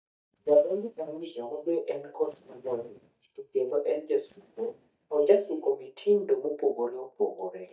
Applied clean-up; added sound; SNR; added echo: neural mask model DeepFilterNet 3.